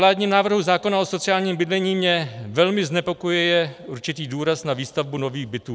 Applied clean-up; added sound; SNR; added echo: none; none; none; none.